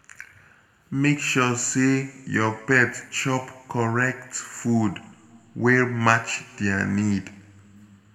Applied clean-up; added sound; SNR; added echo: none; none; none; reverberation time 1.3 s.